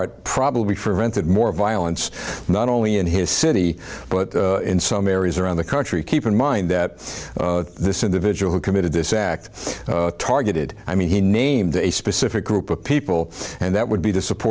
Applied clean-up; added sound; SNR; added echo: none; none; none; none.